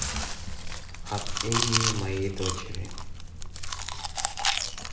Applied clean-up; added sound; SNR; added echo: none; Chewing, mastication; -4 dB; reverberation time 0.8 s.